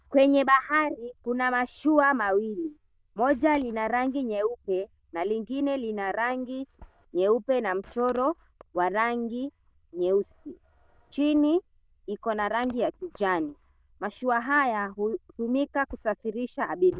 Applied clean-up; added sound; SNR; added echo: neural diffusion model UNIVERSE++.